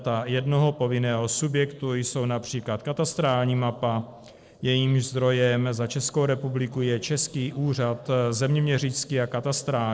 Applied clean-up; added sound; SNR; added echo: neural separator model SepFormer DNS4.